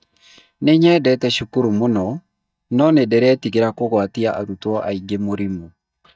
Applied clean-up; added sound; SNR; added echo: neural mask model DeepFilterNet 3.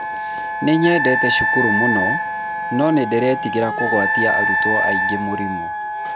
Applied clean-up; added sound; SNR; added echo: none; Wind instrument, woodwind instrument + Wind instrument, woodwind instrument; -1 dB; none.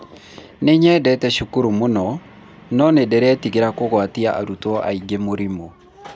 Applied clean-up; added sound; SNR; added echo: none; none; none; none.